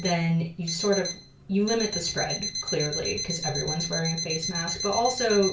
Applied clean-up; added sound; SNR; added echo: none; Alarm; 5 dB; reverberation time 0.3 s.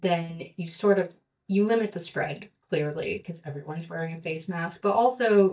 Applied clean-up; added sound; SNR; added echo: neural mask model DeepFilterNet 3.